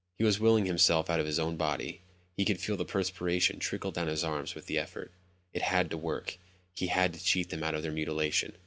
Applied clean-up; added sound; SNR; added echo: none; none; none; none.